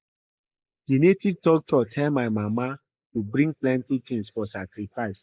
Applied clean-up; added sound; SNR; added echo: neural mask model Resemble Enhance denoiser.